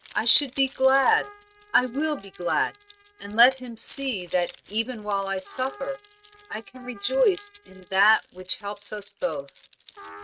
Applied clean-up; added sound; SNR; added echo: neural mask model RNNoise.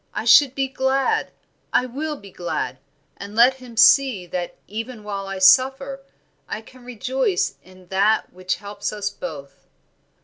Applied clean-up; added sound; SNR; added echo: none; none; none; none.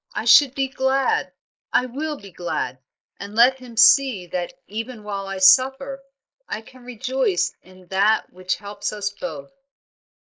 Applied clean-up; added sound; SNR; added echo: neural mask model Resemble Enhance denoiser.